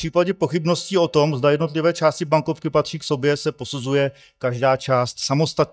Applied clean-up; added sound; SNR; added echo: neural mask model DeepFilterNet 3.